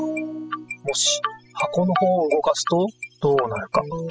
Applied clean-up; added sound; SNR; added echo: classical method spectral subtraction.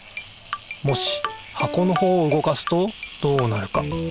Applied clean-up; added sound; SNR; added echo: none; none; none; none.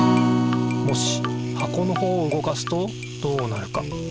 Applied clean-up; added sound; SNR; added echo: none; Acoustic guitar; -2 dB; none.